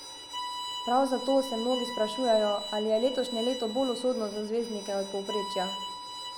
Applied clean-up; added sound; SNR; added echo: none; Bowed string instrument; 9 dB; none.